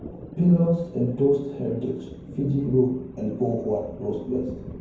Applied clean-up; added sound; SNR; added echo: none; Thunder; 16 dB; reverberation time 0.9 s.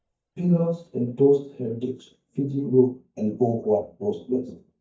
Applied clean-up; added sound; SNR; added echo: neural mask model DeepFilterNet 3.